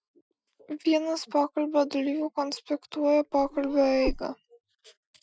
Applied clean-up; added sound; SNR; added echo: classical method Wiener filter.